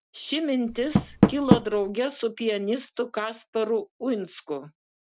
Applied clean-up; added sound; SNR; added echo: none; Door; 0 dB; none.